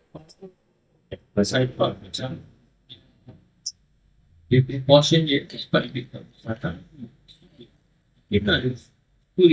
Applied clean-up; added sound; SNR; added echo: neural mask model DeepFilterNet 3.